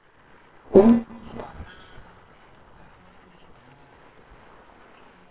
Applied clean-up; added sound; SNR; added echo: neural separator model SepFormer WHAMR!.